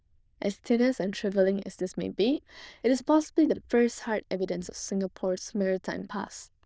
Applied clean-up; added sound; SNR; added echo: neural diffusion model UNIVERSE++.